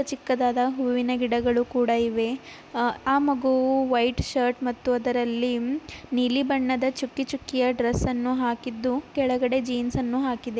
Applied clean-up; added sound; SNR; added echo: none; none; none; none.